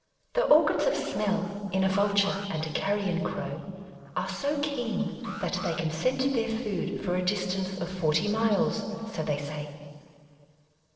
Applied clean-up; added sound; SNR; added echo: neural separator model SepFormer DNS4.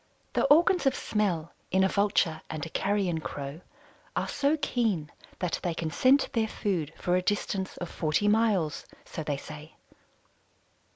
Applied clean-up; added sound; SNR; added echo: none; none; none; none.